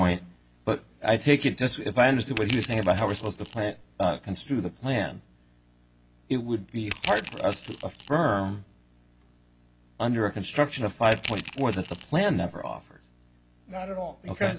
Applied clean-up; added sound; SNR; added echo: none; Crushing; 8 dB; none.